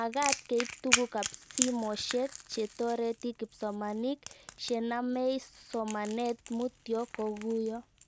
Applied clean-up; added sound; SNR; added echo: none; Crackle; -1 dB; none.